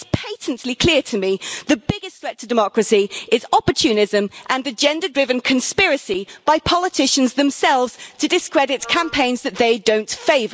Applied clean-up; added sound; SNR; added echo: none; Wind instrument, woodwind instrument; 19 dB; none.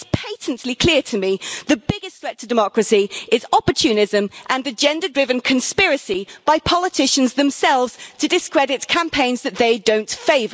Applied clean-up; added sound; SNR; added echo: none; none; none; none.